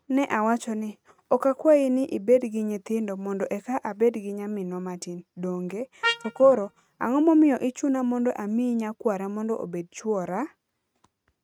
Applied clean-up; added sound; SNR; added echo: neural mask model RNNoise.